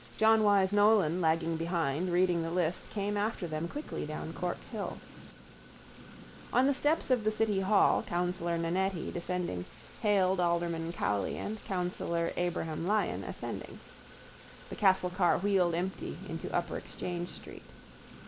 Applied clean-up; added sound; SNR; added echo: none; Thunder / Rain; 19 dB; none.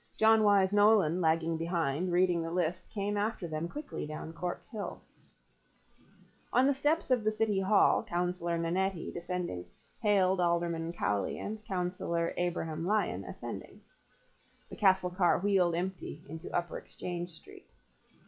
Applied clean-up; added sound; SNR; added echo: classical method log-MMSE.